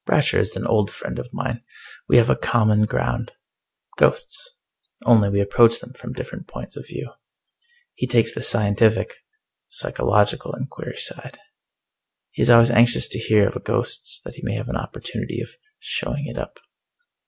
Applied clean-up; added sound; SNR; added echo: none; none; none; none.